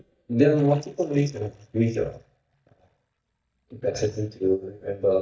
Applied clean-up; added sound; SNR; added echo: neural mask model DeepFilterNet 3.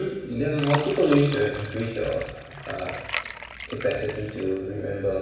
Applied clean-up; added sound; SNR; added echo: none; Fill (with liquid); 10 dB; reverberation time 1.1 s.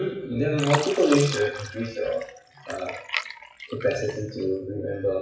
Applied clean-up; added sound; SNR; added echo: classical method WPE with log-MMSE.